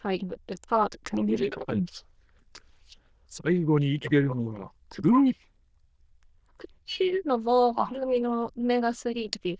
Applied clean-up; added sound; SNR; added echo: neural diffusion model UNIVERSE++.